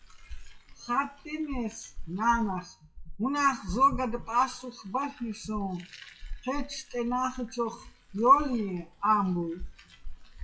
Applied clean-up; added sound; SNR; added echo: classical method WPE with log-MMSE.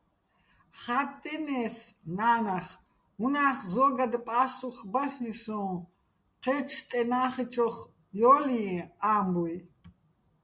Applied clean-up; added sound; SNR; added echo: none; none; none; none.